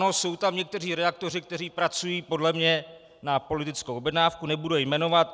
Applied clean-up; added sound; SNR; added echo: none; none; none; none.